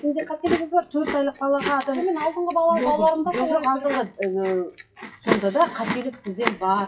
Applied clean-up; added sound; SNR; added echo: classical method WPE with log-MMSE.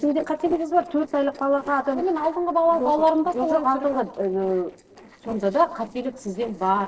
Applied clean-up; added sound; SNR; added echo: neural separator model SepFormer DNS4.